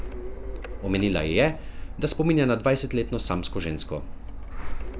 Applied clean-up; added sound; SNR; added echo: none; Printer; 6 dB; none.